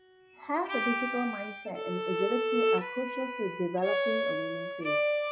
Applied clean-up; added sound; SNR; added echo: classical method log-MMSE.